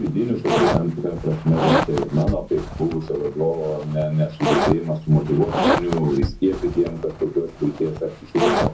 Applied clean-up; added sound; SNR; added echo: none; Zipper (clothing); 3 dB; reverberation time 0.4 s.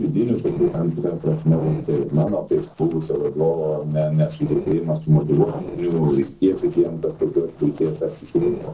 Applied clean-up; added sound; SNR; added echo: neural separator model SepFormer DNS4.